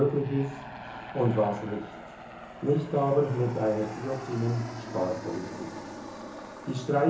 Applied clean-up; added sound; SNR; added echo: none; Aircraft; 12 dB; reverberation time 0.6 s.